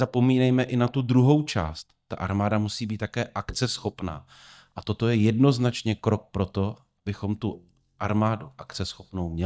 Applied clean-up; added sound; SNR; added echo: neural mask model DeepFilterNet 3.